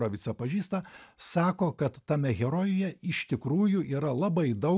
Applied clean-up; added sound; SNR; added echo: none; none; none; none.